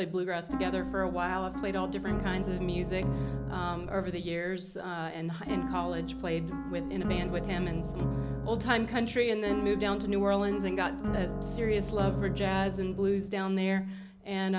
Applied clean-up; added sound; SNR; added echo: none; Piano; 3 dB; none.